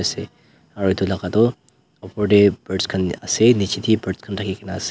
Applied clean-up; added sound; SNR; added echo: none; none; none; none.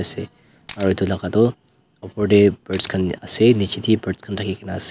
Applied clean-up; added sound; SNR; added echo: none; Camera; 17 dB; none.